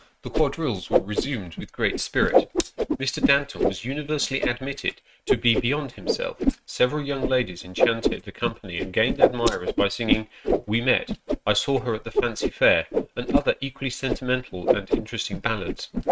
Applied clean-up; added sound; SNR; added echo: neural mask model RNNoise.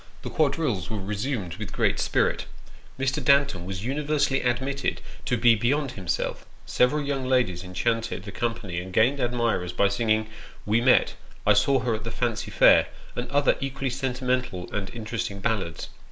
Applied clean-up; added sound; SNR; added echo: none; none; none; none.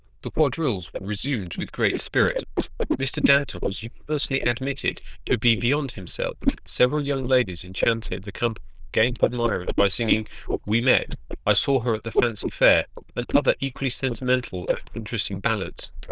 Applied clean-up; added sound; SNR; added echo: neural diffusion model UNIVERSE++.